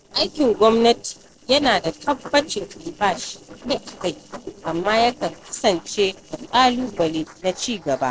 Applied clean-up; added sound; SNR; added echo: neural separator model SepFormer DNS4.